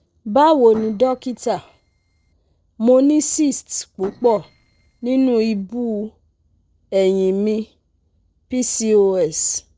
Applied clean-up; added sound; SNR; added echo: neural separator model SepFormer DNS4.